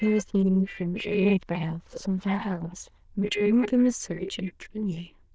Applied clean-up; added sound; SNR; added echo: neural diffusion model UNIVERSE++.